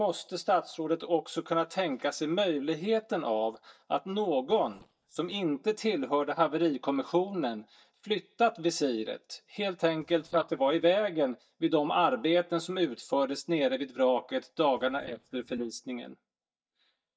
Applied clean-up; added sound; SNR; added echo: neural mask model DeepFilterNet 3.